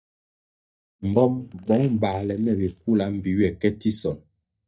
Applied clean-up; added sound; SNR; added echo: neural mask model DeepFilterNet 3.